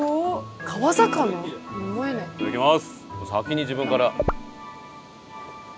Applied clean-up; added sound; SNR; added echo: none; none; none; none.